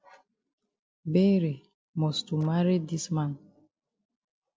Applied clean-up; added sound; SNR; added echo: neural separator model SepFormer DNS4.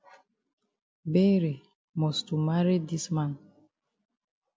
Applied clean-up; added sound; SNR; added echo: none; none; none; none.